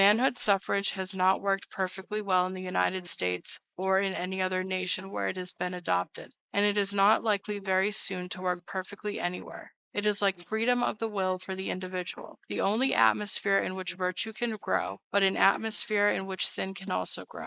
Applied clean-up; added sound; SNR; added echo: neural mask model Resemble Enhance denoiser.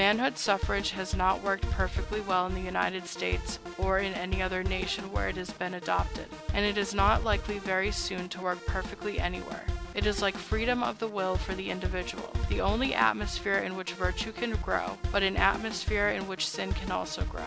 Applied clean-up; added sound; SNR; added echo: none; Drum kit; 4 dB; none.